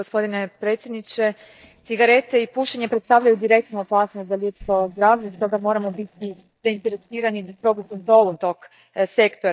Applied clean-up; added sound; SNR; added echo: neural mask model DeepFilterNet 3.